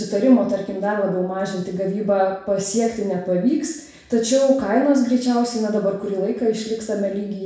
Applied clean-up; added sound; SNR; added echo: none; none; none; reverberation time 0.7 s.